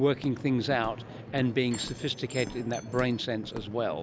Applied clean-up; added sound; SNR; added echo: none; Walk, footsteps + Door / Chime; 16 dB; none.